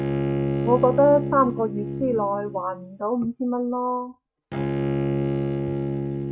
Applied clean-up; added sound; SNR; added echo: neural mask model RNNoise.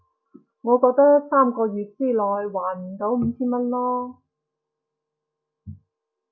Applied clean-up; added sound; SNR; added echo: none; none; none; none.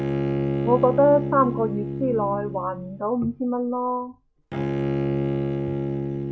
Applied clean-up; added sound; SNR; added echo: none; Bowed string instrument; 2 dB; none.